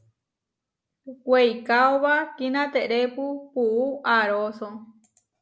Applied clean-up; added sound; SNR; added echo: none; none; none; none.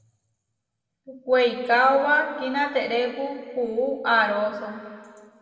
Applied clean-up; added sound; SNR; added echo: none; none; none; reverberation time 1.9 s.